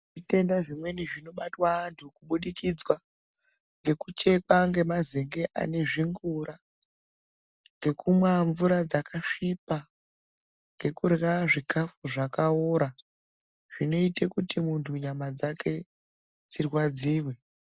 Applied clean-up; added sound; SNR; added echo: none; none; none; none.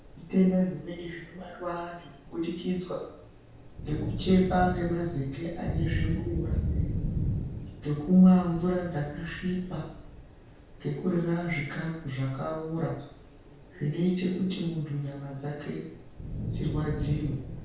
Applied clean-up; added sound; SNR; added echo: none; Thunder / Rain; 7 dB; reverberation time 0.6 s.